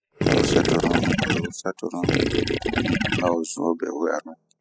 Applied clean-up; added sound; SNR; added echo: classical method spectral subtraction.